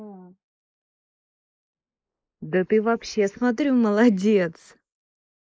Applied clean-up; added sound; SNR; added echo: neural mask model Resemble Enhance denoiser.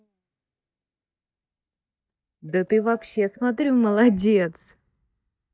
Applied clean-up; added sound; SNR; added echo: neural mask model DeepFilterNet 3.